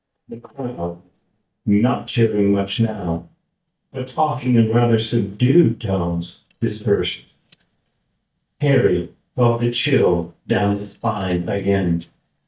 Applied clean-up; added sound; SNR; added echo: neural mask model DeepFilterNet 3.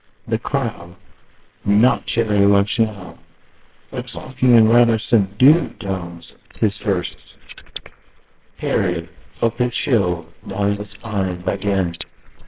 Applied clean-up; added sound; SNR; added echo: neural separator model SepFormer WHAMR!.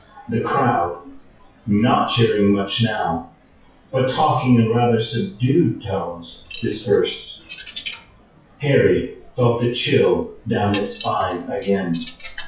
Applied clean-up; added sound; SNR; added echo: classical method WPE with log-MMSE.